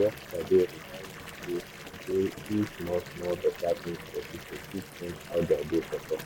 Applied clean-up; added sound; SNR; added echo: none; Fill (with liquid) / Bathtub (filling or washing) / Water tap, faucet; 12 dB; none.